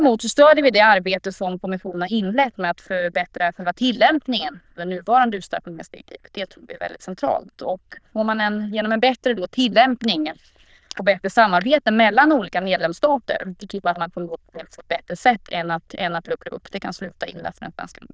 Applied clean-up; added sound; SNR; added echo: neural diffusion model UNIVERSE++.